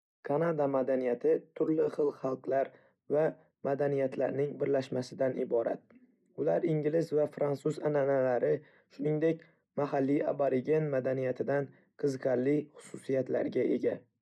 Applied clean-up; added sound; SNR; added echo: neural mask model Resemble Enhance denoiser.